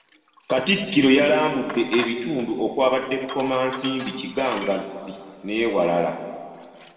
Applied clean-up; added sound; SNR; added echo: none; Sink (filling or washing); 17 dB; reverberation time 1.8 s.